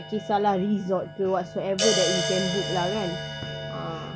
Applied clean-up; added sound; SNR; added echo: none; Crash cymbal; 4 dB; none.